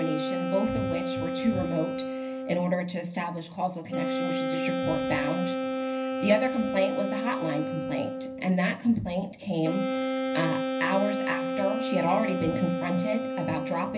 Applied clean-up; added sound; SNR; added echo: none; Wind instrument, woodwind instrument; 1 dB; reverberation time 0.3 s.